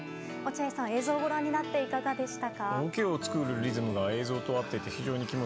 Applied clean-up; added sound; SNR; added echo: none; none; none; none.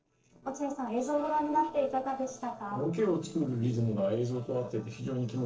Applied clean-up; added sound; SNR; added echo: neural separator model SepFormer DNS4.